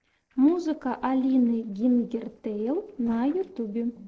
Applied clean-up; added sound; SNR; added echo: neural separator model SepFormer DNS4.